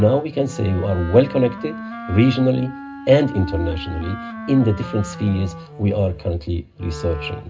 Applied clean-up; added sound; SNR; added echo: none; Wind instrument, woodwind instrument; 13 dB; reverberation time 0.2 s.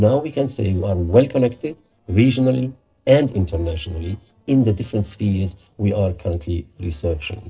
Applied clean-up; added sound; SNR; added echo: neural separator model SepFormer DNS4.